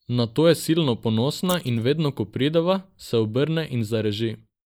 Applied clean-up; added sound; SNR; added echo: neural mask model Resemble Enhance denoiser.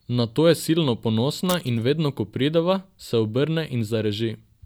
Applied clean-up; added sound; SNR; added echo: none; Shatter; 18 dB; none.